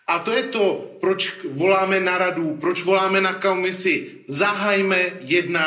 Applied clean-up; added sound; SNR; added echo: none; none; none; reverberation time 0.5 s.